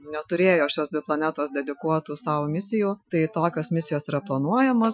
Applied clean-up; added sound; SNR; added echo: classical method Wiener filter.